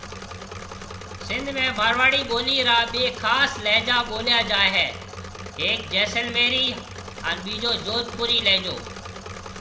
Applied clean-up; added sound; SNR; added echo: none; Engine / Mechanisms; 12 dB; none.